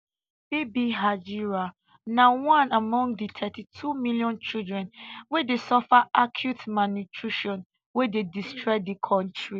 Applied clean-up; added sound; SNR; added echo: none; none; none; none.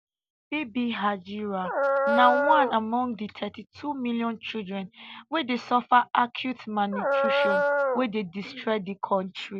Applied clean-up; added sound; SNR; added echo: none; Dog; -3 dB; none.